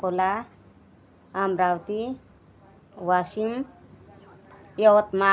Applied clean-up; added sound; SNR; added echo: none; none; none; none.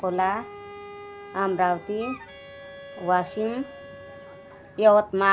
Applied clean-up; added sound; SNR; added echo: none; Bowed string instrument + Wind instrument, woodwind instrument; 17 dB; none.